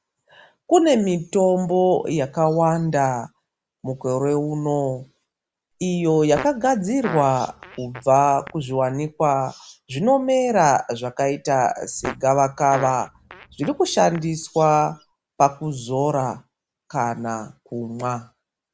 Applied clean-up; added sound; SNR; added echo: none; Fart; 16 dB; none.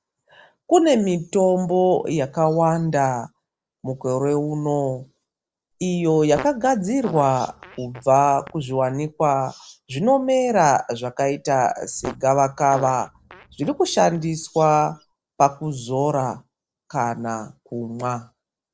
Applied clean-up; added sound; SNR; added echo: neural separator model SepFormer DNS4.